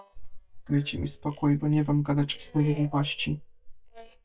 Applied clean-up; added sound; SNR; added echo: neural mask model DeepFilterNet 3.